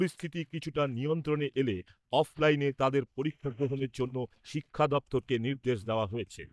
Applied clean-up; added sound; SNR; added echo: neural mask model DeepFilterNet 3.